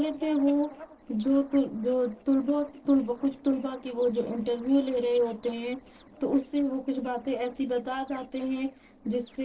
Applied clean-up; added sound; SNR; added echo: neural separator model SepFormer DNS4.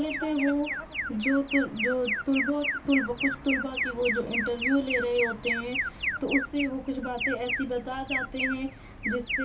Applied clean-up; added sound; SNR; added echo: none; Alarm; 3 dB; reverberation time 0.2 s.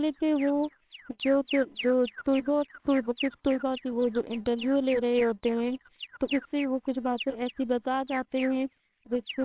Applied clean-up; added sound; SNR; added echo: neural separator model SepFormer WHAMR!.